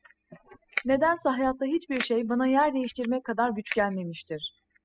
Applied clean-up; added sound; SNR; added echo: classical method spectral subtraction.